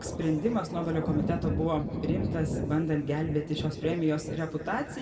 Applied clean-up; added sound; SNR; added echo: none; Thunder; 5 dB; reverberation time 2.0 s.